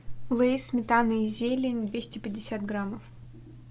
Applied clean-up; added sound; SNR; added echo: none; none; none; none.